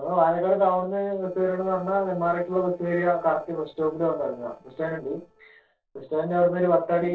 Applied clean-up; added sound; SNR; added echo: neural separator model SepFormer DNS4.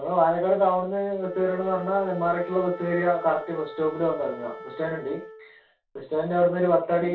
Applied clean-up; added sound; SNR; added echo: none; Wind instrument, woodwind instrument; 17 dB; reverberation time 0.3 s.